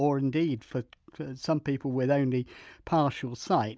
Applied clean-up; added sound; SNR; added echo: none; none; none; none.